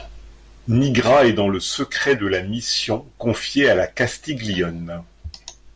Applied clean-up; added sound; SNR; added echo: none; none; none; none.